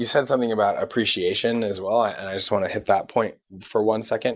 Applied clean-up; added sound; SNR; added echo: none; none; none; none.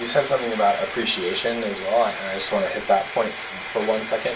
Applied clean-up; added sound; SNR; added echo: none; Frying (food); 9 dB; reverberation time 0.3 s.